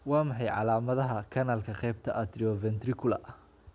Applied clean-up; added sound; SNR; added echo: none; none; none; none.